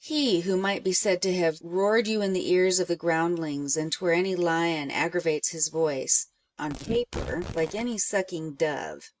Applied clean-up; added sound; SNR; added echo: neural mask model RNNoise.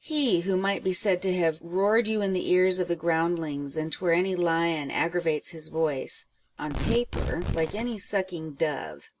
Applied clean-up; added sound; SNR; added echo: none; Tearing; 8 dB; none.